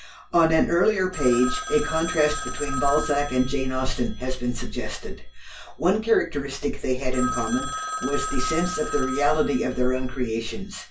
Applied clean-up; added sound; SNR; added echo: none; Telephone; 11 dB; reverberation time 0.2 s.